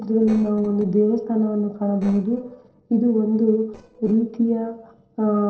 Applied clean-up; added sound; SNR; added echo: neural separator model SepFormer DNS4.